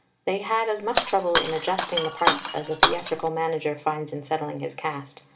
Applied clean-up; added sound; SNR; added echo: none; Shatter; -1 dB; reverberation time 0.8 s.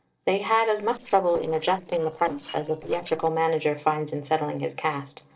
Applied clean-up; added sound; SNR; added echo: neural separator model SepFormer DNS4.